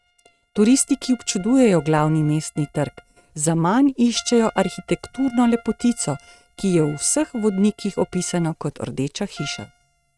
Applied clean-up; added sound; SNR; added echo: neural mask model RNNoise.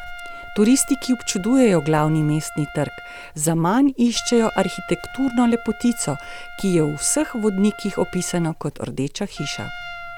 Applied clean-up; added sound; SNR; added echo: none; Writing + Trumpet; 14 dB; none.